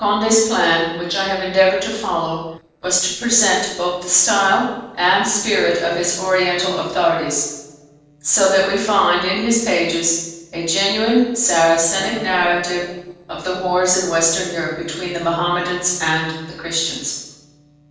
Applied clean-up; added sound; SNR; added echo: neural separator model SepFormer DNS4.